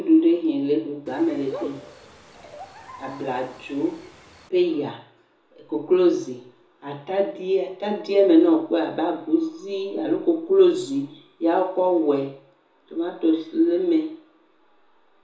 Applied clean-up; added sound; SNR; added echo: none; Bird; 18 dB; reverberation time 0.6 s.